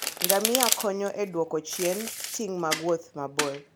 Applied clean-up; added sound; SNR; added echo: none; Domestic sounds, home sounds; 2 dB; none.